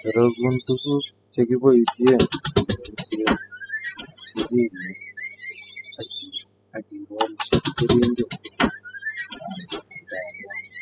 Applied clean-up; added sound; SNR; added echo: classical method spectral subtraction.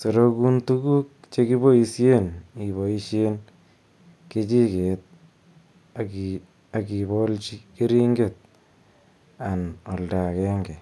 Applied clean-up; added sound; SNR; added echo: none; none; none; none.